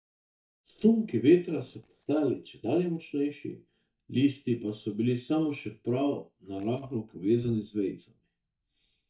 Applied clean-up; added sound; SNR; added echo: neural mask model DeepFilterNet 3.